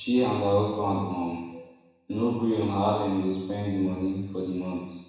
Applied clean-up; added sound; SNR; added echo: none; none; none; reverberation time 1.1 s.